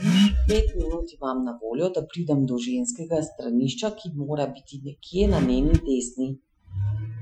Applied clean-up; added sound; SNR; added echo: classical method Wiener filter.